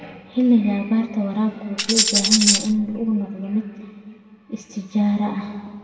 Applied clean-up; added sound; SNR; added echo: none; Tambourine; -2 dB; reverberation time 1.7 s.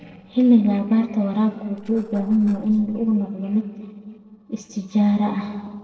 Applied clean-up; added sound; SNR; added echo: neural separator model SepFormer DNS4.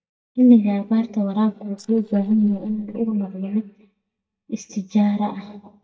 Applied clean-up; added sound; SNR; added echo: neural mask model DeepFilterNet 3.